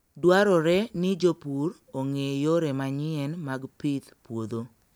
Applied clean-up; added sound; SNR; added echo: none; none; none; none.